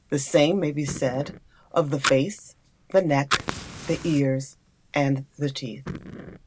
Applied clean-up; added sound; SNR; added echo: none; Fire; 10 dB; none.